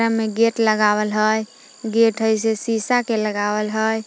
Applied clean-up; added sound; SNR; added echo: none; none; none; none.